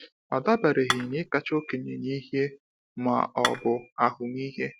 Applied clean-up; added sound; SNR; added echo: none; Dishes, pots, and pans / Chink, clink; 3 dB; none.